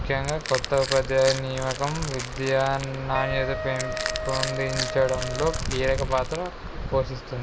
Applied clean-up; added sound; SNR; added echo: none; Wind instrument, woodwind instrument + Crushing; 7 dB; none.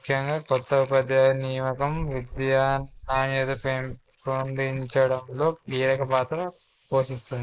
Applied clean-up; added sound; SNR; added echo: neural mask model Resemble Enhance denoiser.